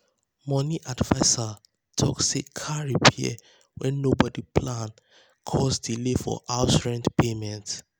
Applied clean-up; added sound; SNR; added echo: none; none; none; none.